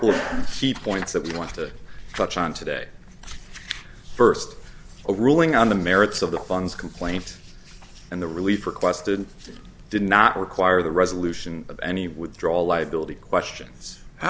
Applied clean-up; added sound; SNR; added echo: none; none; none; none.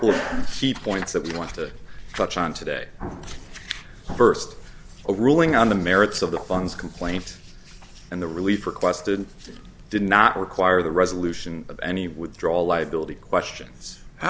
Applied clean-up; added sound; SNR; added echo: none; Explosion; 15 dB; none.